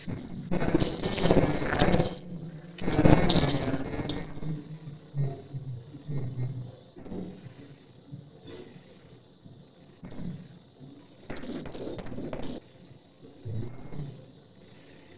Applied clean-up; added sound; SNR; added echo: neural separator model SepFormer DNS4.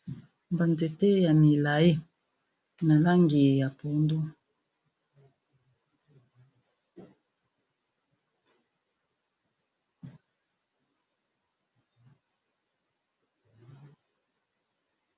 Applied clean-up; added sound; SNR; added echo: none; none; none; none.